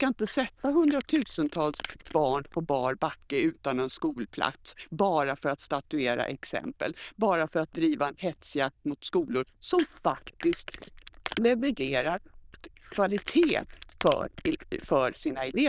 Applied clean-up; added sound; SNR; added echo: neural diffusion model UNIVERSE++.